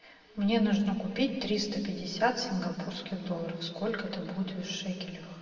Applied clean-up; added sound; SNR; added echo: none; none; none; reverberation time 2.2 s.